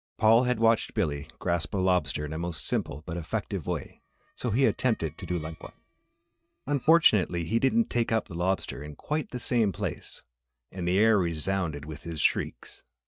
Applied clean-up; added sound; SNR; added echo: neural mask model RNNoise.